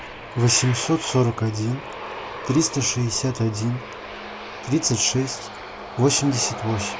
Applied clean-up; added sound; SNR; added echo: none; Aircraft; 11 dB; none.